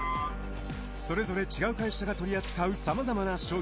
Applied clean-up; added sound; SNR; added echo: none; Wind instrument, woodwind instrument; 11 dB; none.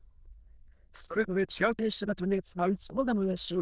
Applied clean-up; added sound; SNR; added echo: neural diffusion model UNIVERSE++.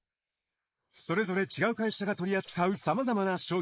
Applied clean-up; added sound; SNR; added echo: neural mask model Resemble Enhance denoiser.